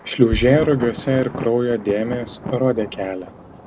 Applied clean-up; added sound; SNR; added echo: none; Thunder + Bass drum; 11 dB; none.